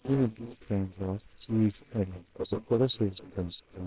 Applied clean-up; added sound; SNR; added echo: neural separator model SepFormer WHAMR!.